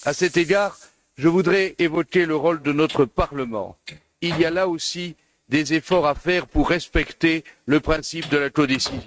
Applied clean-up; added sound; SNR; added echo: neural mask model RNNoise.